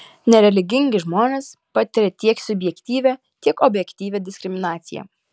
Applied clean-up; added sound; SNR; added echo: none; none; none; none.